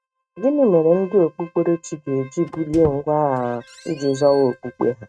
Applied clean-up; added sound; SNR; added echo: neural mask model RNNoise.